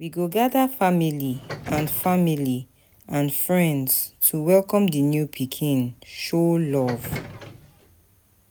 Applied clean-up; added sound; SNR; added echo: none; Subway, metro, underground; 13 dB; none.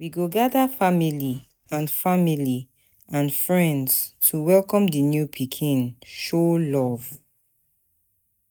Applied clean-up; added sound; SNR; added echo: neural mask model DeepFilterNet 3.